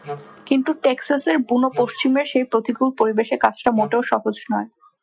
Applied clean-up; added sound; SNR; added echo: classical method Wiener filter.